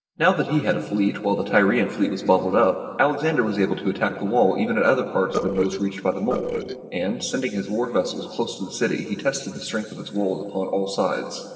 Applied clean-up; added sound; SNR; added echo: neural separator model SepFormer DNS4.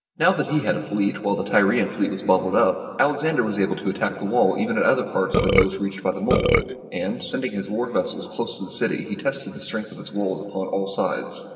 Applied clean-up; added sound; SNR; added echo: none; Burping, eructation; -3 dB; reverberation time 2.7 s.